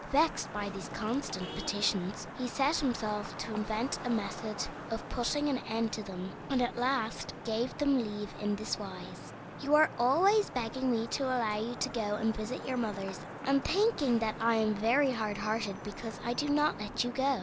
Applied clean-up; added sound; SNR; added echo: none; Traffic noise, roadway noise / Vehicle horn, car horn, honking; 11 dB; none.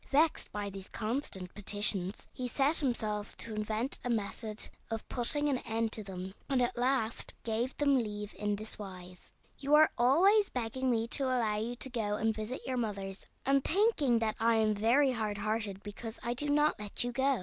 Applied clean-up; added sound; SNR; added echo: none; none; none; none.